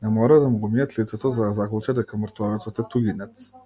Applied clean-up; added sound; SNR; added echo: none; none; none; none.